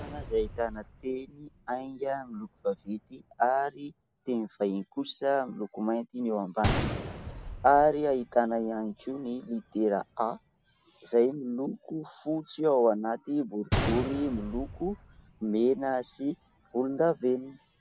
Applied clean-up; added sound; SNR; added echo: none; Gunshot, gunfire; 10 dB; none.